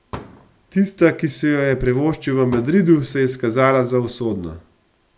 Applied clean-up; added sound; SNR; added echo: none; Fireworks; 19 dB; none.